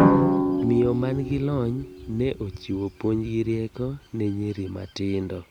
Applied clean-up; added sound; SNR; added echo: none; Drum; 0 dB; none.